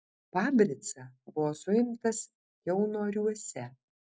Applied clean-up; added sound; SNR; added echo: none; none; none; none.